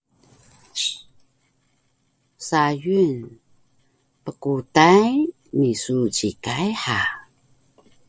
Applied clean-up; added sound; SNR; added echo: none; none; none; none.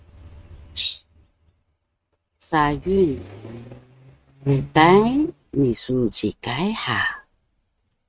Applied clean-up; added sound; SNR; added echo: neural mask model RNNoise.